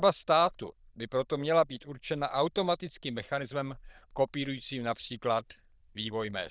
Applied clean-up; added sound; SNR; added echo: neural diffusion model UNIVERSE++.